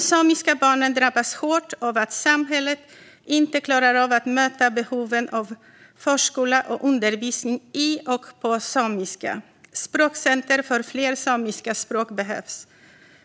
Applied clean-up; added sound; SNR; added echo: none; none; none; none.